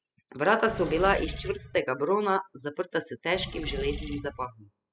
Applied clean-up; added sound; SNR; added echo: classical method spectral subtraction.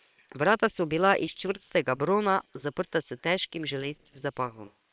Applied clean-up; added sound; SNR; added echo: neural separator model SepFormer WHAM!.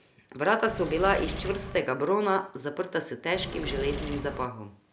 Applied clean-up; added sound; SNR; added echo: none; Engine / Mechanisms; 7 dB; none.